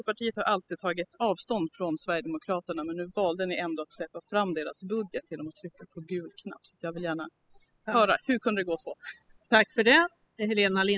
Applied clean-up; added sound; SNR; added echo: classical method spectral subtraction.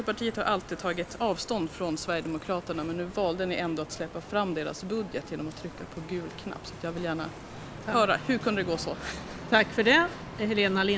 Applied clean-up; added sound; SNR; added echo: none; Bicycle; 13 dB; none.